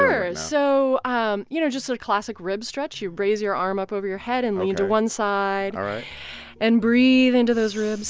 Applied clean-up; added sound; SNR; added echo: none; none; none; none.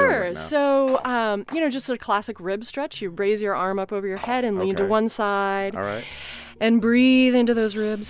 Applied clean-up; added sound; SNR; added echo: none; Cutlery, silverware; 19 dB; none.